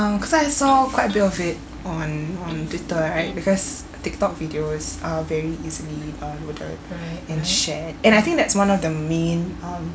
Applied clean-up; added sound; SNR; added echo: none; Electric guitar; 17 dB; none.